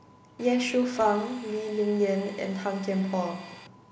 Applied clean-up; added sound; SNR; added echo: none; Domestic sounds, home sounds; 19 dB; none.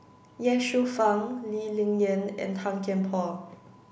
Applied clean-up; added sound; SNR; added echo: none; none; none; none.